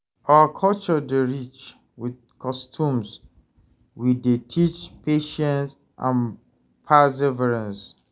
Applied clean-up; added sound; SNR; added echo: none; none; none; none.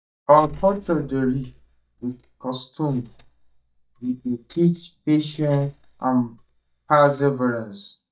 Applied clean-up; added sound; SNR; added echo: neural mask model DeepFilterNet 3.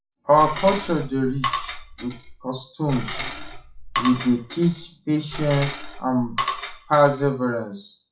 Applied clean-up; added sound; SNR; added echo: classical method WPE with log-MMSE.